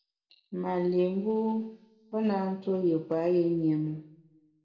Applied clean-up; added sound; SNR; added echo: none; none; none; reverberation time 0.6 s.